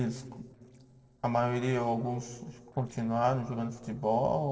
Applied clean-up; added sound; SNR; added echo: neural separator model SepFormer DNS4.